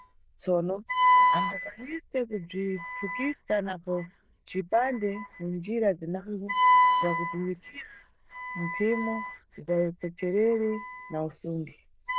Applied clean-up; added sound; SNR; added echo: neural diffusion model UNIVERSE++.